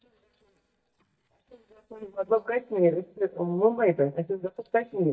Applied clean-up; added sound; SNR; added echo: neural mask model DeepFilterNet 3.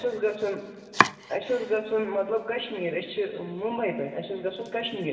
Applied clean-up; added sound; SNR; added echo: none; Domestic sounds, home sounds; 5 dB; reverberation time 2.6 s.